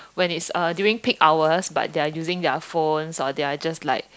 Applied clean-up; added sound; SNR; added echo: none; none; none; none.